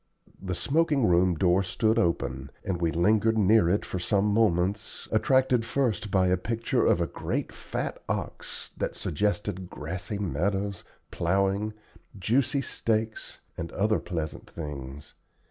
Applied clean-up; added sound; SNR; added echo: none; none; none; none.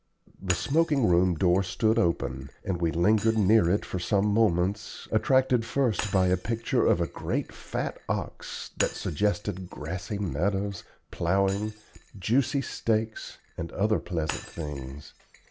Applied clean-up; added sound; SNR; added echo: none; Shatter; 18 dB; none.